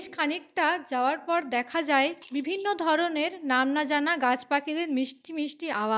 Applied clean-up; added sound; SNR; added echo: neural mask model DeepFilterNet 3.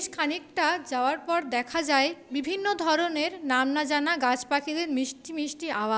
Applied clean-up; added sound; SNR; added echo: none; none; none; none.